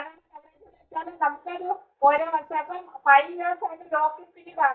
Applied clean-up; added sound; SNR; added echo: neural mask model DeepFilterNet 3.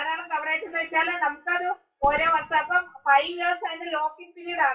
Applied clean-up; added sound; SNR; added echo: classical method WPE with log-MMSE.